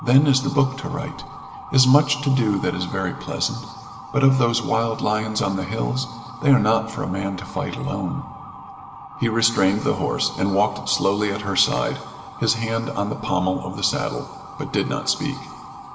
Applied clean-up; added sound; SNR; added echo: none; Motor vehicle (road) / Siren; 15 dB; reverberation time 1.9 s.